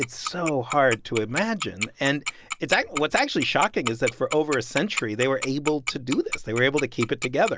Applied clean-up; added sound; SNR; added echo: neural mask model Resemble Enhance denoiser.